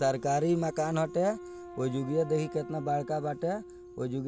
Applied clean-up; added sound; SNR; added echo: none; Wind instrument, woodwind instrument; 14 dB; none.